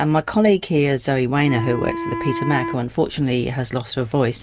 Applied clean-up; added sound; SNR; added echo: none; Wind instrument, woodwind instrument; 9 dB; none.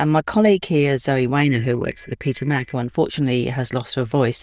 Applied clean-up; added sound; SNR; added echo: neural diffusion model UNIVERSE++.